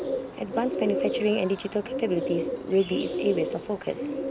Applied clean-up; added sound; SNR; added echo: none; Bird; 3 dB; none.